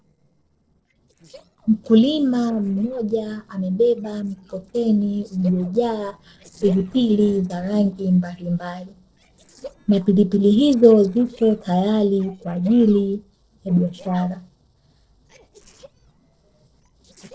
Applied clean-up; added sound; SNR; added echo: neural separator model SepFormer DNS4.